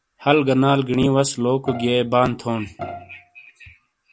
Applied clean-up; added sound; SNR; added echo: none; Bowed string instrument; 16 dB; none.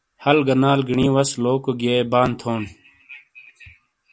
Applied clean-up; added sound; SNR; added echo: none; none; none; none.